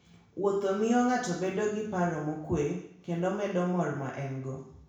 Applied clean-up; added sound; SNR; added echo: none; none; none; reverberation time 0.7 s.